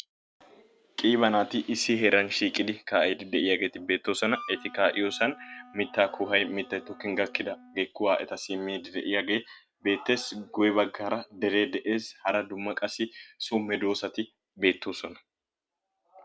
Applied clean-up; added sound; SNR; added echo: none; Wind instrument, woodwind instrument; 19 dB; none.